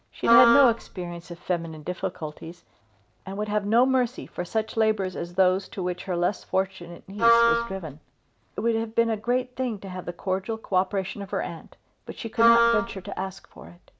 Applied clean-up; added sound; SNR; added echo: none; Wind instrument, woodwind instrument; -3 dB; none.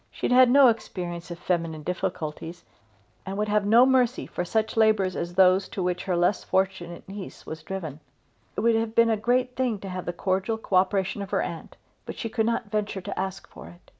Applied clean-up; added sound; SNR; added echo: none; none; none; none.